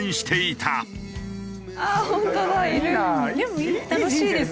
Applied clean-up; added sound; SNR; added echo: none; none; none; none.